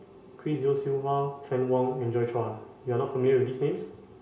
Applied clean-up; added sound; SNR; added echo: none; none; none; reverberation time 0.4 s.